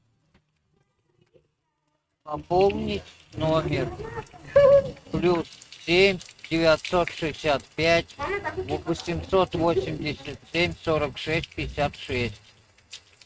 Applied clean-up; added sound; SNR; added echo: neural mask model RNNoise.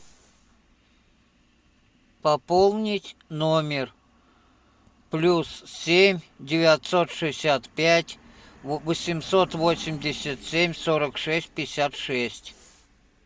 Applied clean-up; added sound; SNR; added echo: none; none; none; none.